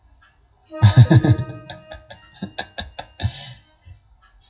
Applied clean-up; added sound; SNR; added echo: classical method WPE with log-MMSE.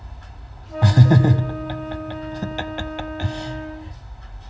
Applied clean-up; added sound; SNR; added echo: none; Wind instrument, woodwind instrument; 13 dB; reverberation time 2.4 s.